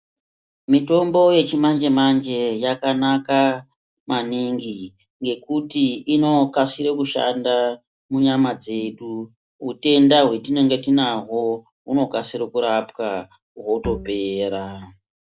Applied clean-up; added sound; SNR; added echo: neural separator model SepFormer DNS4.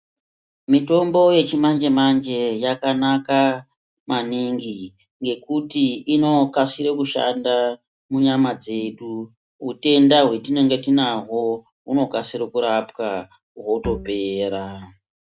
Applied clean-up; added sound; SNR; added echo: neural mask model RNNoise.